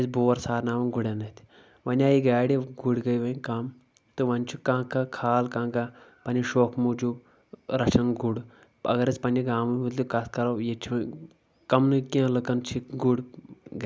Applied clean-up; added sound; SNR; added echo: none; none; none; none.